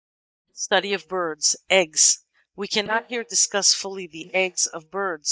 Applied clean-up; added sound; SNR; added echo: neural mask model DeepFilterNet 3.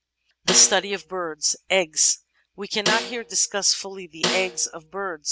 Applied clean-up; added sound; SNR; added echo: none; Snare drum; 5 dB; none.